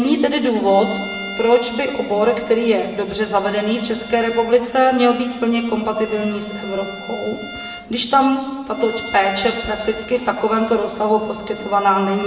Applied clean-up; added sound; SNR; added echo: none; Bowed string instrument; 16 dB; reverberation time 1.6 s.